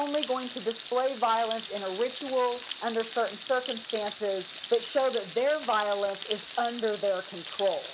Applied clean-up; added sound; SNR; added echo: none; Frying (food); 0 dB; none.